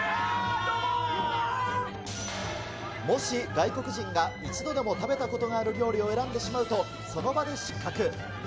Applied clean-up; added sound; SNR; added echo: none; none; none; none.